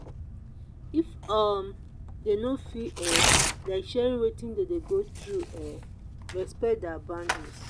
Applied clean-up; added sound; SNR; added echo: none; Tearing; 1 dB; none.